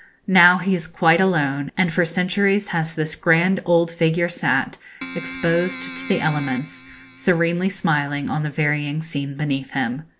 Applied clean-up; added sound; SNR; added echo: none; Keyboard (musical); 14 dB; none.